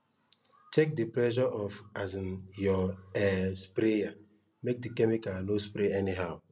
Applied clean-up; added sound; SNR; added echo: none; none; none; none.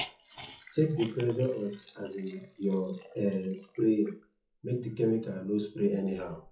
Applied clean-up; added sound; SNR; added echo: classical method WPE with log-MMSE.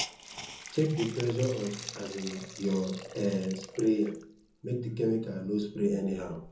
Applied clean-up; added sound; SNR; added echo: none; Hiss; 14 dB; reverberation time 0.5 s.